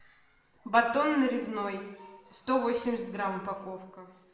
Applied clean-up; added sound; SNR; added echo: none; none; none; reverberation time 1.0 s.